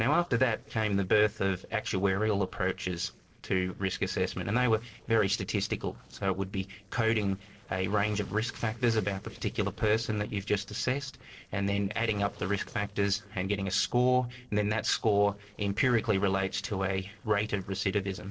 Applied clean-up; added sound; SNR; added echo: neural separator model SepFormer DNS4.